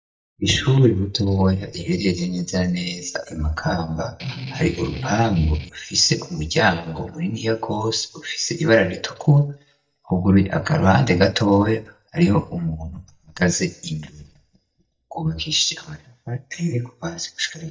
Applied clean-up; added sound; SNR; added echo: neural mask model DeepFilterNet 3.